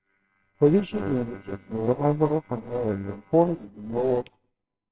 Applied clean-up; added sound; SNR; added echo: neural separator model SepFormer WHAMR!.